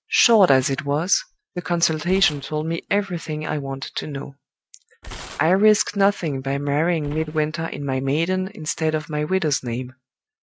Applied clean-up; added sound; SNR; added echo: neural mask model RNNoise.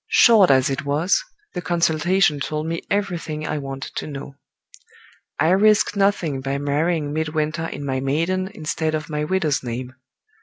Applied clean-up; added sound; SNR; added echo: none; none; none; none.